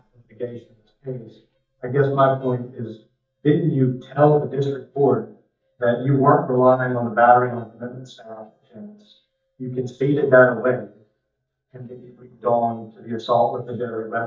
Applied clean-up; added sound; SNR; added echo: neural mask model DeepFilterNet 3.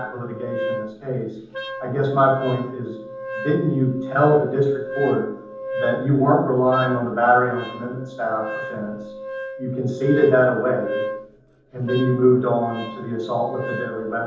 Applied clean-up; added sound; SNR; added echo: none; Wind instrument, woodwind instrument; 11 dB; reverberation time 0.8 s.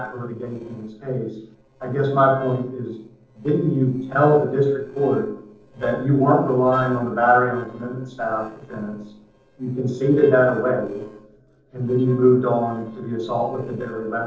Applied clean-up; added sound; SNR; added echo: neural separator model SepFormer DNS4.